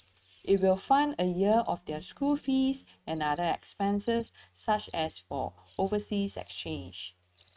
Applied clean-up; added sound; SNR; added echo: neural mask model RNNoise.